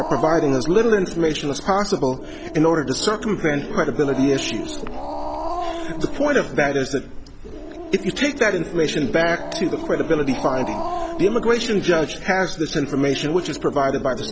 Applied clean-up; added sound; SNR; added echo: none; Growling; 8 dB; none.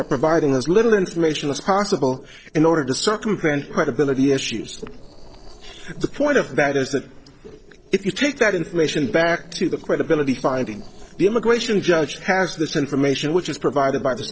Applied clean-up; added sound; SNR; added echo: neural separator model SepFormer DNS4.